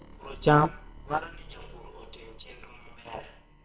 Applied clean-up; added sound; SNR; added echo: neural separator model SepFormer WHAMR!.